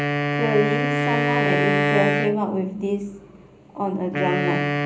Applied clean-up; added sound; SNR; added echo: none; Wind instrument, woodwind instrument; -2 dB; reverberation time 0.5 s.